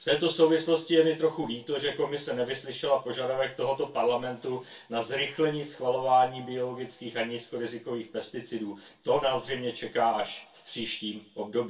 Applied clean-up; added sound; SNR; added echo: none; none; none; reverberation time 0.2 s.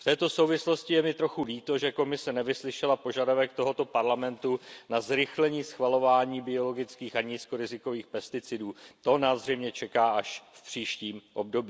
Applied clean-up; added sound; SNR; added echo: none; none; none; none.